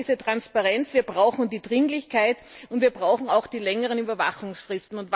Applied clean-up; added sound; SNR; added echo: none; none; none; none.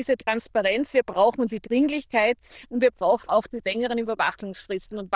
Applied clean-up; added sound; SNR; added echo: neural diffusion model UNIVERSE++.